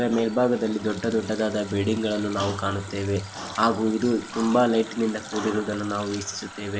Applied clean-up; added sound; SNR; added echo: none; Water tap, faucet; 16 dB; none.